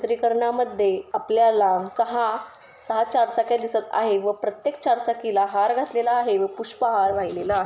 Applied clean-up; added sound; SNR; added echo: none; none; none; none.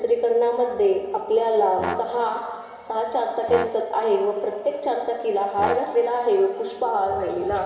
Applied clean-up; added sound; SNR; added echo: none; Brass instrument; 13 dB; reverberation time 2.3 s.